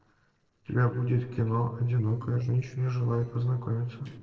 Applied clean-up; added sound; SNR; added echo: neural separator model SepFormer DNS4.